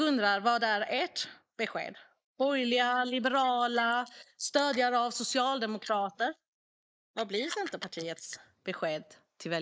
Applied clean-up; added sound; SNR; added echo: neural mask model Resemble Enhance denoiser.